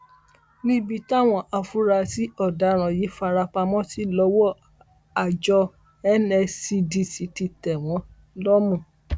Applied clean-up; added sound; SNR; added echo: none; none; none; none.